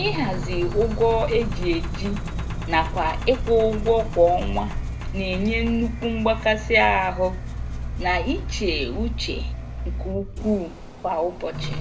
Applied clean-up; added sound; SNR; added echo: none; Engine; 4 dB; reverberation time 0.2 s.